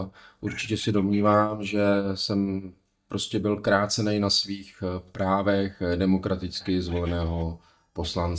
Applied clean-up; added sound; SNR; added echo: neural mask model DeepFilterNet 3.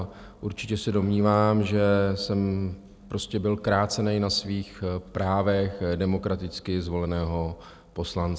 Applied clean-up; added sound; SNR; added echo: none; none; none; none.